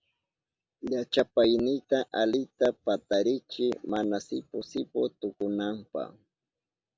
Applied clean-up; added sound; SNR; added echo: none; none; none; none.